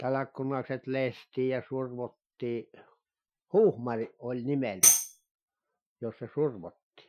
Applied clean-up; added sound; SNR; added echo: classical method Wiener filter.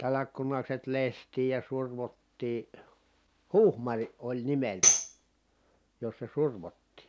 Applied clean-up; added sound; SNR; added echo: none; Tambourine; -5 dB; none.